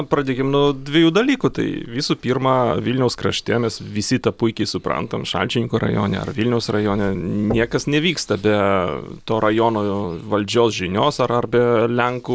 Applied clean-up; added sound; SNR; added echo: none; Knock; 16 dB; none.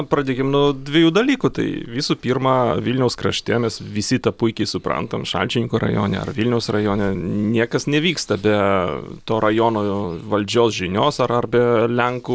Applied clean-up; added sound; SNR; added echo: none; none; none; none.